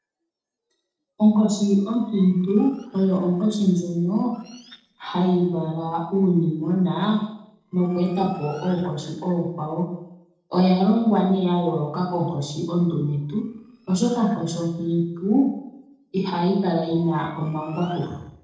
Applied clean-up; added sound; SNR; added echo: neural separator model SepFormer DNS4.